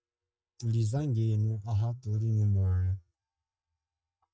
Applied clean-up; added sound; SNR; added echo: neural mask model DeepFilterNet 3.